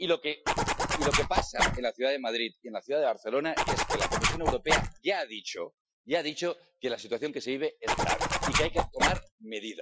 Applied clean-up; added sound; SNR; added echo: classical method Wiener filter.